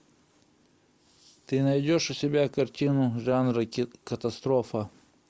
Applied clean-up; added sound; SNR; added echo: none; none; none; none.